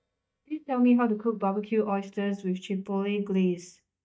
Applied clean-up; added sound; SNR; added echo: neural mask model DeepFilterNet 3.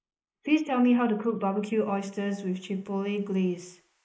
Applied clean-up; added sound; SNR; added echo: neural mask model Resemble Enhance denoiser.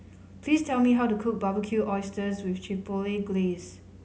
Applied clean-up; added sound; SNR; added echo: none; none; none; none.